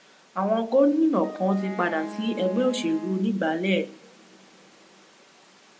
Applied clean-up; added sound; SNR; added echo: none; Wind instrument, woodwind instrument; 14 dB; reverberation time 2.4 s.